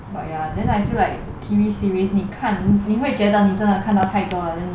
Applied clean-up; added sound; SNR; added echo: none; none; none; none.